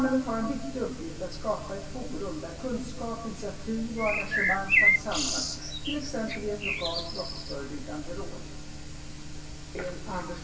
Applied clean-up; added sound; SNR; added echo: none; Bird; -4 dB; reverberation time 1.0 s.